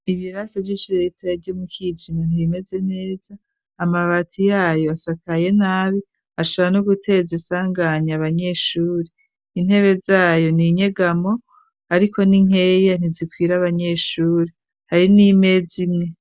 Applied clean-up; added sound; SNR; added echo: none; none; none; none.